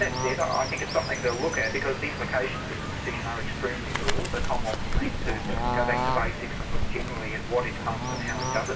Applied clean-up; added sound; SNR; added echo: none; Bird / Fowl; -2 dB; reverberation time 2.8 s.